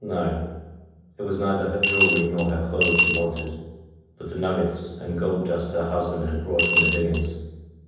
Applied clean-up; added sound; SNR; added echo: none; Coin (dropping) / Glass; -4 dB; reverberation time 1.1 s.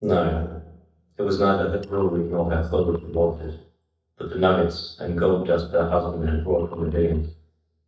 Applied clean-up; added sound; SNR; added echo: neural mask model DeepFilterNet 3.